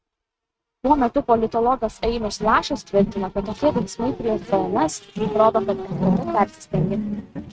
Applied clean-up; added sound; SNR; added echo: neural mask model RNNoise.